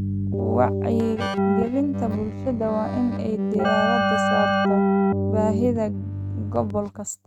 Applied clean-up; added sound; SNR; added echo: neural mask model RNNoise.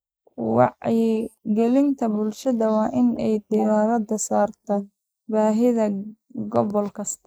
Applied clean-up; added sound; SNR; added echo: neural mask model Resemble Enhance denoiser.